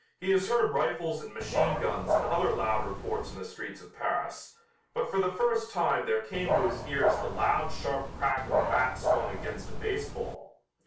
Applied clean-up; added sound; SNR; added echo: none; Dog; 0 dB; reverberation time 0.3 s.